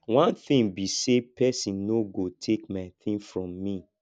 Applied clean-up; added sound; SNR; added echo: none; none; none; none.